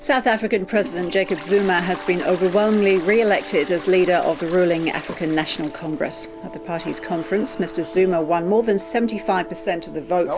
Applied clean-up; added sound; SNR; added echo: none; Toilet flush; 18 dB; none.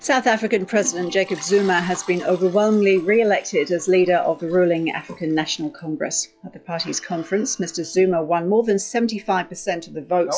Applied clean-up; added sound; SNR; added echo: classical method log-MMSE.